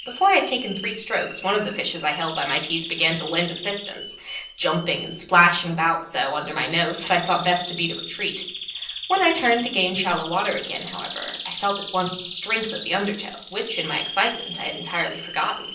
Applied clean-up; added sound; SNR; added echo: none; Bird vocalization, bird call, bird song; 10 dB; reverberation time 0.6 s.